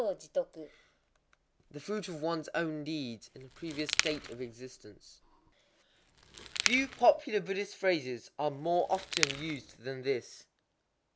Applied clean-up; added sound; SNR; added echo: none; Crackle; 3 dB; none.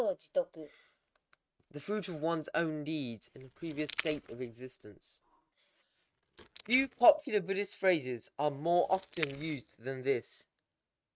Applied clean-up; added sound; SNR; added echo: neural mask model RNNoise.